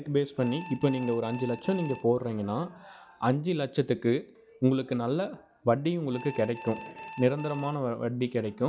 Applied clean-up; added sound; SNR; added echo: none; Alarm; 14 dB; none.